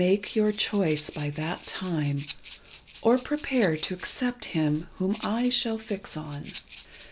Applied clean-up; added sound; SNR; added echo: none; Rattle (instrument); 17 dB; none.